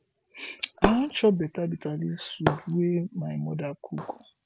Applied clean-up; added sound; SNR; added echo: none; Shatter; 6 dB; none.